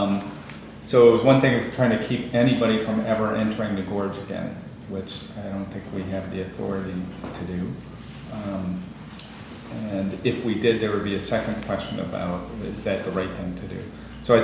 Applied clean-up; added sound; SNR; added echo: none; none; none; none.